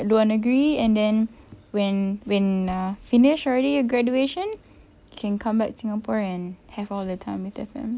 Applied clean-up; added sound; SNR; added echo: none; none; none; none.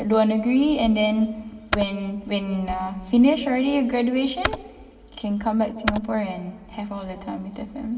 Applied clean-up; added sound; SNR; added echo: none; Computer keyboard; 10 dB; reverberation time 1.7 s.